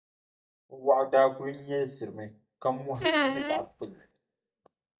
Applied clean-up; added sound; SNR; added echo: neural mask model DeepFilterNet 3.